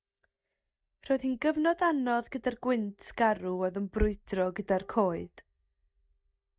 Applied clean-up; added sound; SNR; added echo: neural mask model DeepFilterNet 3.